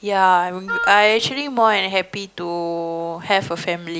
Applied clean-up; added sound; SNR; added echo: none; Wind instrument, woodwind instrument; 6 dB; none.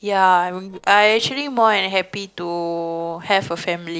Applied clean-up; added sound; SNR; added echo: neural separator model SepFormer DNS4.